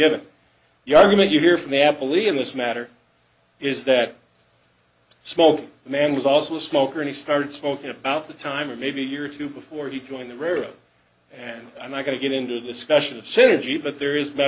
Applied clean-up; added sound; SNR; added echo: none; none; none; none.